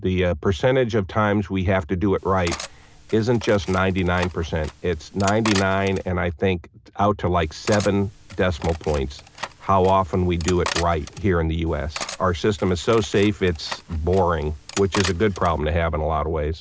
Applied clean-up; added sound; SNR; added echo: none; Cutlery, silverware; 13 dB; none.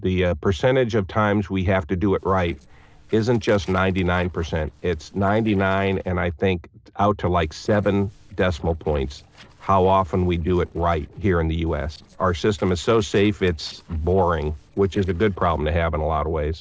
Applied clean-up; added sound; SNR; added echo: neural separator model SepFormer DNS4.